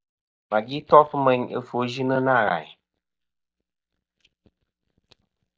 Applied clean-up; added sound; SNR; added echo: neural mask model DeepFilterNet 3.